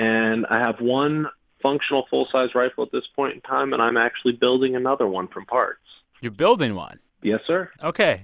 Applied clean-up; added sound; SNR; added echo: none; none; none; none.